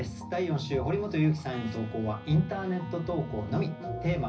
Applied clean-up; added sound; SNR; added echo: none; Wind instrument, woodwind instrument; 20 dB; reverberation time 0.4 s.